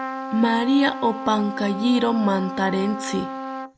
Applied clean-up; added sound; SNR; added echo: none; Trumpet; 9 dB; none.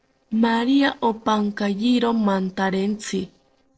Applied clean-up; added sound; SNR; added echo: neural separator model SepFormer DNS4.